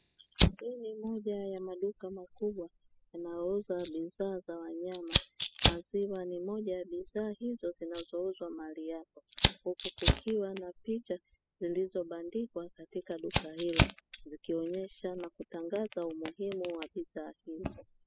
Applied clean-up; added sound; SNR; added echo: classical method spectral subtraction.